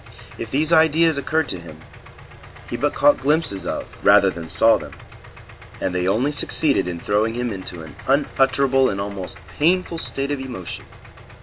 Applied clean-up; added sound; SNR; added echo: none; Idling; 18 dB; none.